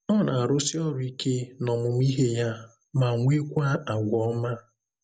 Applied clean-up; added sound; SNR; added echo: none; none; none; none.